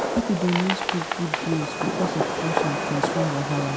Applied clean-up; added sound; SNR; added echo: none; Fireworks; -1 dB; none.